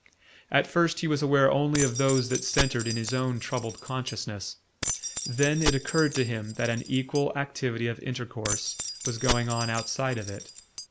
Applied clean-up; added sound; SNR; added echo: none; Keys jangling; 6 dB; none.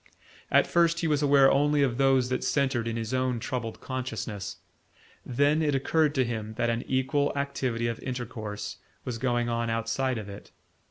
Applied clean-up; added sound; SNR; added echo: none; none; none; none.